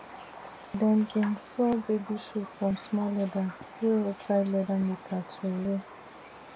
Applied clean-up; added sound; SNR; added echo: none; Raindrop; 16 dB; none.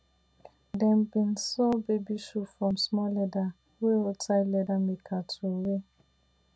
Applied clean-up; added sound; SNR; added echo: none; none; none; none.